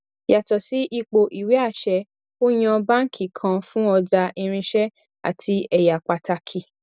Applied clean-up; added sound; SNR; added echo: none; none; none; none.